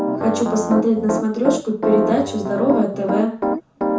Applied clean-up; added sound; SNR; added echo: none; Piano; 3 dB; reverberation time 0.6 s.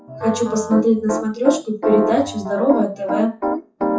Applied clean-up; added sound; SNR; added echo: classical method WPE with log-MMSE.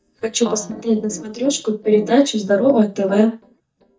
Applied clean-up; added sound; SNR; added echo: neural mask model DeepFilterNet 3.